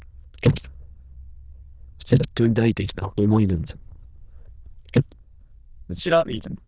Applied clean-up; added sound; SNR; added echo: neural diffusion model UNIVERSE++.